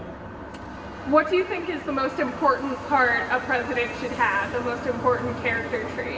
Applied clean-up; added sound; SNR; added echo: none; none; none; reverberation time 2.0 s.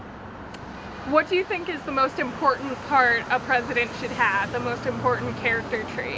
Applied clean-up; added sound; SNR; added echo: none; none; none; none.